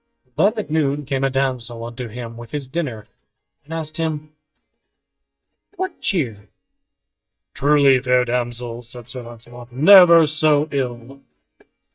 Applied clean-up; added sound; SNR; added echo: neural mask model DeepFilterNet 3.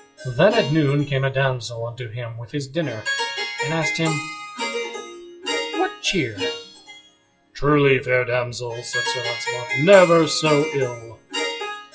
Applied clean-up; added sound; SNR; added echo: classical method WPE with log-MMSE.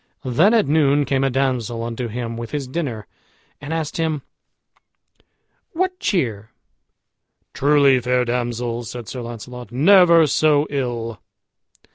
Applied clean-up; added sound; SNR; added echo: none; none; none; none.